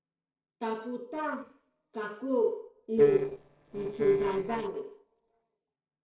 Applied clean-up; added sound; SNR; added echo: neural separator model SepFormer DNS4.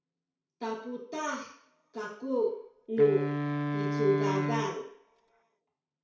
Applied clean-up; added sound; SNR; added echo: none; Wind instrument, woodwind instrument; 1 dB; reverberation time 0.6 s.